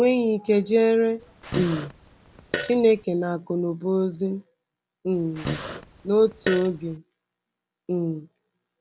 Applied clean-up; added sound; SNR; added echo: none; Fart; 9 dB; none.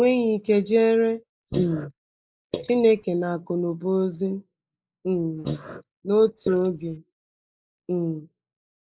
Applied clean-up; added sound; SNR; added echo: neural mask model Resemble Enhance denoiser.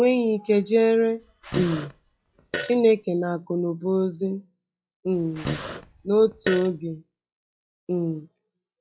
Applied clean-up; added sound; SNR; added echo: classical method log-MMSE.